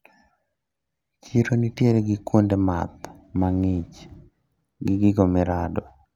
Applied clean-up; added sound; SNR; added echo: none; none; none; none.